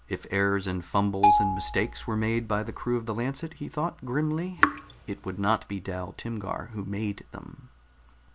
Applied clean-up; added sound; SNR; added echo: none; Raindrop / Drip + Marimba, xylophone; -2 dB; none.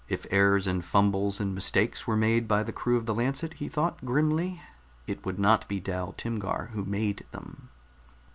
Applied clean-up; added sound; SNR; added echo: none; none; none; none.